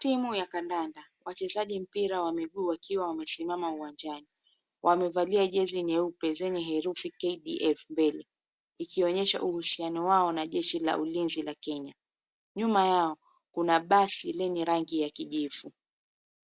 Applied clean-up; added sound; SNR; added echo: none; none; none; none.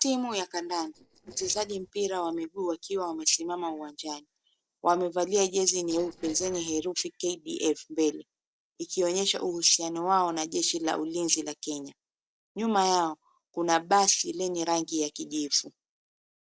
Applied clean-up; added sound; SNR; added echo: neural separator model SepFormer DNS4.